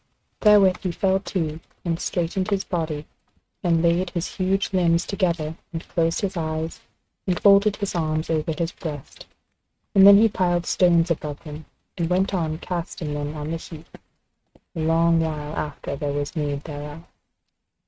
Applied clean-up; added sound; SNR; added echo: neural mask model RNNoise.